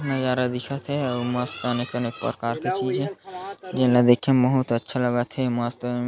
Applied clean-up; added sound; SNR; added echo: none; none; none; none.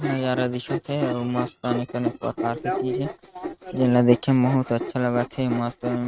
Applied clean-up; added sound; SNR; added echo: neural mask model RNNoise.